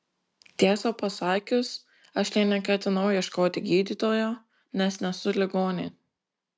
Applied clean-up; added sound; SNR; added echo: none; none; none; none.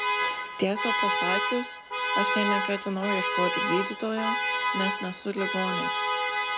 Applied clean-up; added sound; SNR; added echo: none; Alarm; -3 dB; none.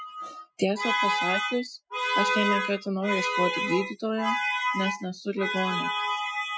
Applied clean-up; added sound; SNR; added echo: classical method Wiener filter.